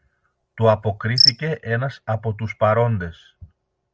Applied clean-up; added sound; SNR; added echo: none; Cricket; 2 dB; none.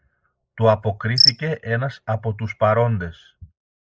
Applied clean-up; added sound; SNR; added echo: neural mask model Resemble Enhance denoiser.